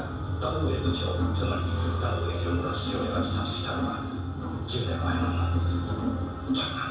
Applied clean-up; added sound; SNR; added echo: none; none; none; reverberation time 0.7 s.